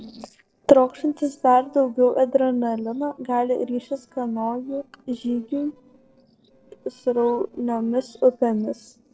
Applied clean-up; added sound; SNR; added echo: neural separator model SepFormer DNS4.